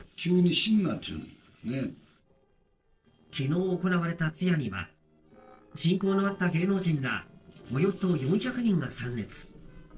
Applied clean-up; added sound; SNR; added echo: neural separator model SepFormer DNS4.